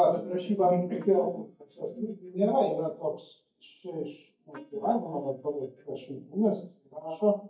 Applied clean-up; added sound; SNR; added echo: neural mask model DeepFilterNet 3.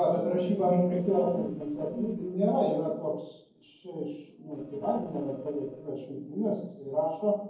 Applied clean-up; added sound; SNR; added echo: neural separator model SepFormer DNS4.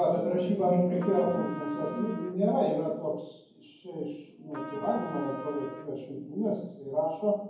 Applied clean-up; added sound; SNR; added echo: none; Trumpet; 13 dB; reverberation time 0.9 s.